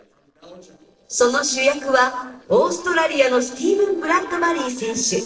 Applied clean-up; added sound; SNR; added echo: neural separator model SepFormer DNS4.